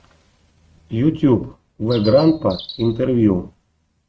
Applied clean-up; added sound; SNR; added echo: neural mask model RNNoise.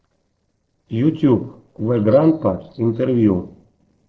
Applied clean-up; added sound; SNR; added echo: neural separator model SepFormer DNS4.